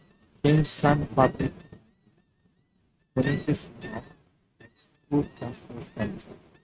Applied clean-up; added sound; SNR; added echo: neural mask model RNNoise.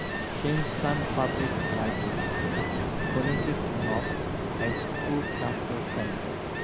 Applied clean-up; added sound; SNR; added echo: none; Ocean; -4 dB; none.